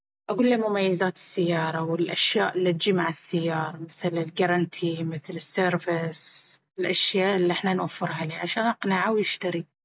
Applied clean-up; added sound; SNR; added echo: none; none; none; none.